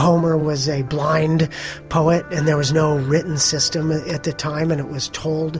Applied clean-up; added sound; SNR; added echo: none; none; none; none.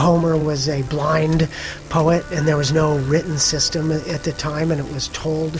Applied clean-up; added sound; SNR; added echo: none; Bicycle; 18 dB; none.